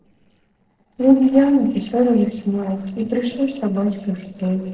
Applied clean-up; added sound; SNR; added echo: neural separator model SepFormer DNS4.